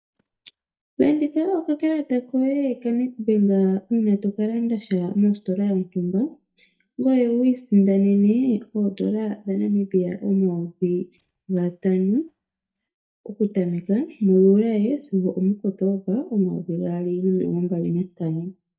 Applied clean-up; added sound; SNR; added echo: neural mask model DeepFilterNet 3.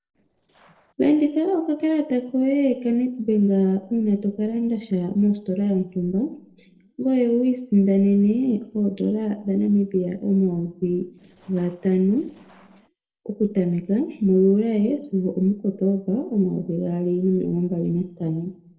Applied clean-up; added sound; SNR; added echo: neural separator model SepFormer DNS4.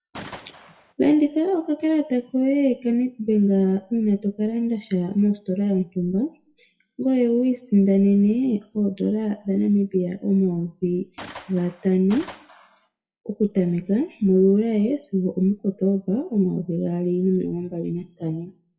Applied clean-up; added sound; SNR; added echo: classical method WPE with log-MMSE.